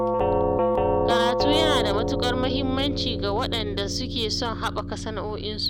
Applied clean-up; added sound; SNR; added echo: none; Doorbell; -3 dB; none.